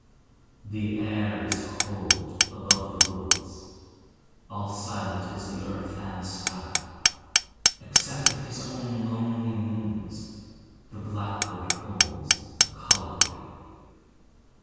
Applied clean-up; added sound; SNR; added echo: none; Hammer; -4 dB; reverberation time 2.1 s.